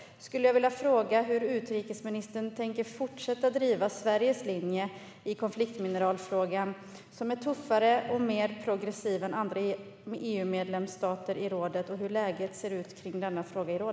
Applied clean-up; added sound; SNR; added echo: none; none; none; none.